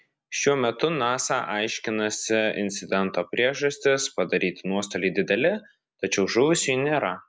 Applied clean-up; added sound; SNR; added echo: none; none; none; none.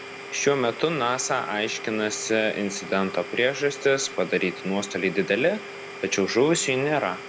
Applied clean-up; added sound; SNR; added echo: none; Domestic sounds, home sounds; 13 dB; none.